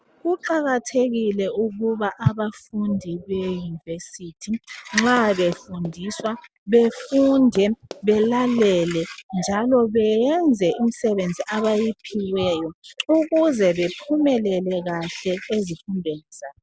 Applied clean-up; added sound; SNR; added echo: none; Run; 19 dB; none.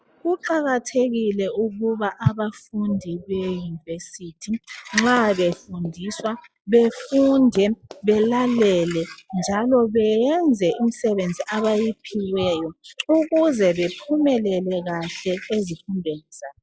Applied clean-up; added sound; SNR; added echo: classical method log-MMSE.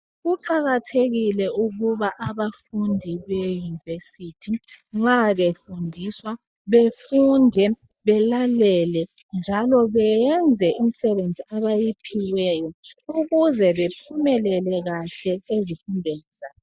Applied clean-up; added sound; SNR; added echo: neural mask model DeepFilterNet 3.